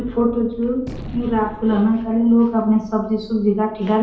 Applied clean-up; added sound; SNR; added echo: none; Gunshot, gunfire; 18 dB; reverberation time 2.2 s.